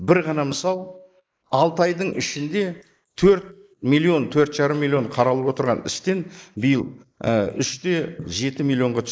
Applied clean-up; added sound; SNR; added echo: neural mask model Resemble Enhance denoiser.